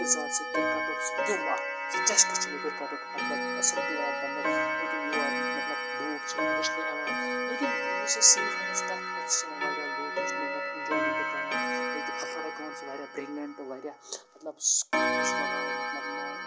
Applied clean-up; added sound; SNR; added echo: none; Clock; -2 dB; none.